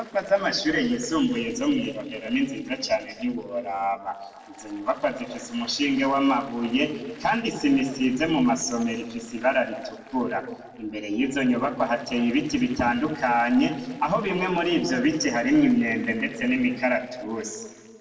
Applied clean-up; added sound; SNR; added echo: neural separator model SepFormer DNS4.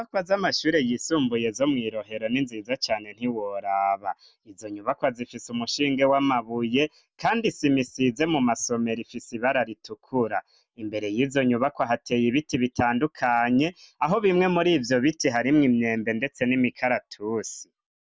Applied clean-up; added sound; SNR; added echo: none; none; none; none.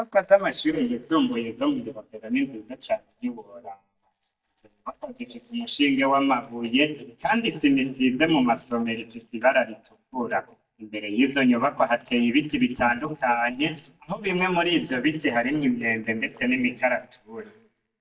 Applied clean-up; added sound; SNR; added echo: neural mask model DeepFilterNet 3.